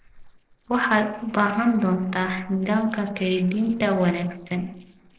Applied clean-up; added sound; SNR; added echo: neural separator model SepFormer DNS4.